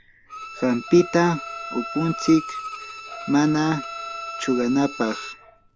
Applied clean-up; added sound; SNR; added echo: none; Wind instrument, woodwind instrument + Bowed string instrument; 11 dB; none.